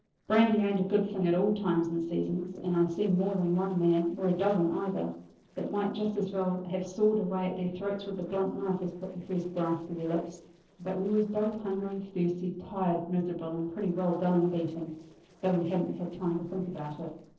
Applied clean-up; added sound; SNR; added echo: neural separator model SepFormer DNS4.